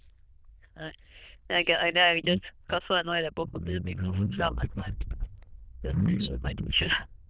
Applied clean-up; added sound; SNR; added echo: neural diffusion model UNIVERSE++.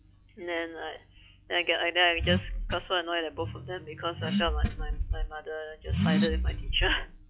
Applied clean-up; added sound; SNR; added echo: classical method log-MMSE.